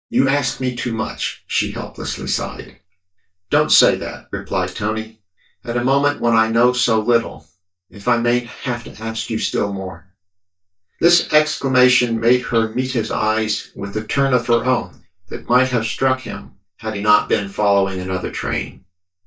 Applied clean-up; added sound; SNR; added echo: neural mask model DeepFilterNet 3.